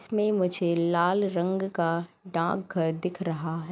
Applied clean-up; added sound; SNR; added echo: none; none; none; none.